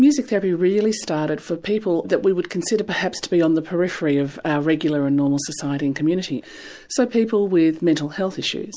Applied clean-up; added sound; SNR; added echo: none; none; none; none.